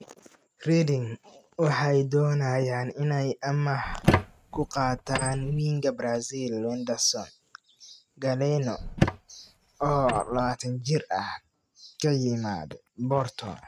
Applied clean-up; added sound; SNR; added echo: neural mask model RNNoise.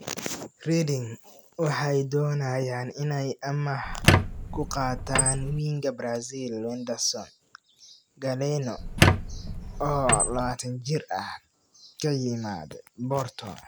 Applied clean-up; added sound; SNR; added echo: none; Squeak; -4 dB; none.